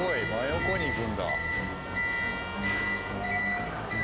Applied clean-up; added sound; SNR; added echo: none; Trumpet; 10 dB; none.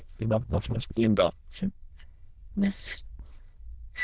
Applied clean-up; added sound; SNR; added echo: neural diffusion model UNIVERSE++.